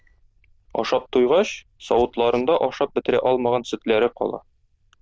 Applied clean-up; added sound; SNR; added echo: neural diffusion model UNIVERSE++.